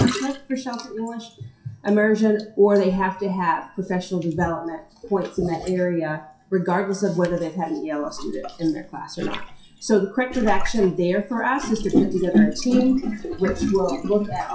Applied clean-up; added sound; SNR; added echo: classical method WPE with log-MMSE.